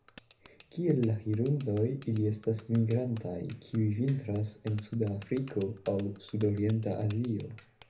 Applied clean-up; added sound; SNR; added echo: none; Bicycle bell; 13 dB; reverberation time 0.3 s.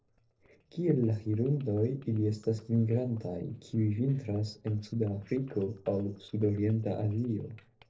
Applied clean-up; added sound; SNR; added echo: neural separator model SepFormer DNS4.